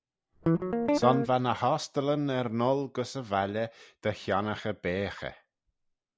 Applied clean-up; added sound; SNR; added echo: none; Guitar; -2 dB; none.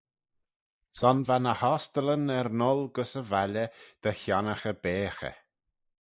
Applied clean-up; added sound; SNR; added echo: neural mask model Resemble Enhance denoiser.